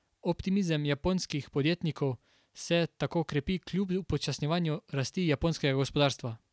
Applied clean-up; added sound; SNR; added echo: none; none; none; none.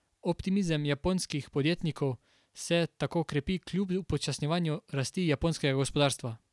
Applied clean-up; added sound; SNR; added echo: none; Whoosh, swoosh, swish; 19 dB; none.